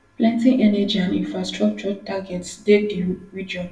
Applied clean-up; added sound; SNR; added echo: none; none; none; reverberation time 0.2 s.